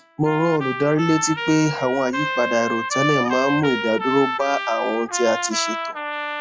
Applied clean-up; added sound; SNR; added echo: classical method log-MMSE.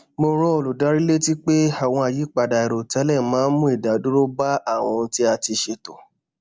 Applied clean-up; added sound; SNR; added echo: none; none; none; none.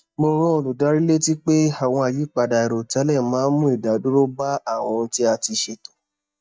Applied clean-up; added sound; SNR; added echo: neural mask model DeepFilterNet 3.